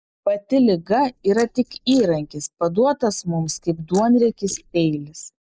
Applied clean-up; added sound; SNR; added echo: neural mask model Resemble Enhance denoiser.